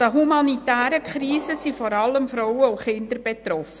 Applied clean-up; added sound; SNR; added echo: none; Squeak; 17 dB; none.